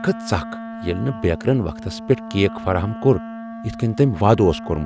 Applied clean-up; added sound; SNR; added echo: none; Wind instrument, woodwind instrument; 12 dB; none.